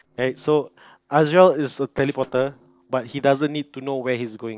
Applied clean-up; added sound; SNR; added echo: neural separator model SepFormer DNS4.